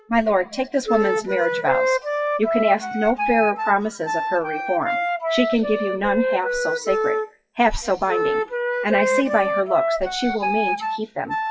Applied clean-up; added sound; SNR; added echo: classical method WPE with log-MMSE.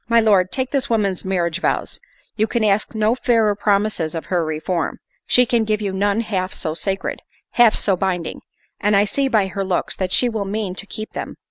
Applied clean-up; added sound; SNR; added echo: none; none; none; none.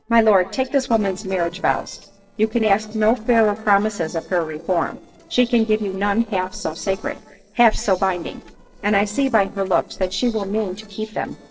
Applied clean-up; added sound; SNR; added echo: neural separator model SepFormer DNS4.